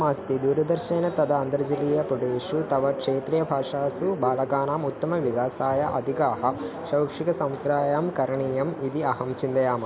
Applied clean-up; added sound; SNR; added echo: none; none; none; none.